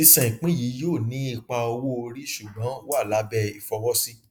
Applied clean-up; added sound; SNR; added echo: neural mask model DeepFilterNet 3.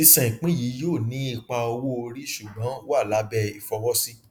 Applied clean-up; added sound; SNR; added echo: none; none; none; none.